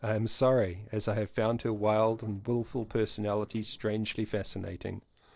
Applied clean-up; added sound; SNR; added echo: neural separator model SepFormer DNS4.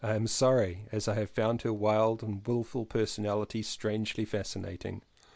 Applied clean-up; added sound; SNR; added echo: none; none; none; none.